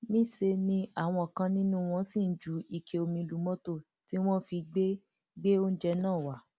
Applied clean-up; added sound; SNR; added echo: none; none; none; none.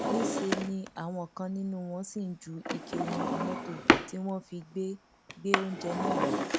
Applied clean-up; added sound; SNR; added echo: none; Drawer open or close; -3 dB; none.